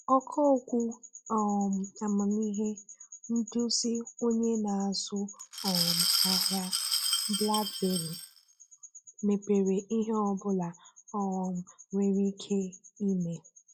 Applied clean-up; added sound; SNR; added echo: classical method log-MMSE.